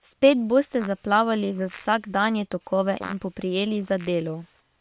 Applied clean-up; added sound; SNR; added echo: neural separator model SepFormer WHAM!.